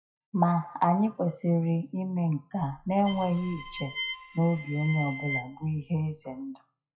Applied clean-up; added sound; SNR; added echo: classical method WPE with log-MMSE.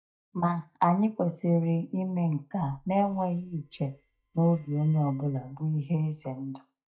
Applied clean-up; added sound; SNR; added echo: neural mask model DeepFilterNet 3.